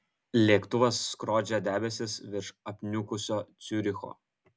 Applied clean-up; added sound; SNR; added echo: none; none; none; none.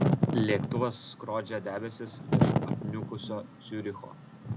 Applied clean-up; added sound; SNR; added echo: none; Wind / Fire; -4 dB; none.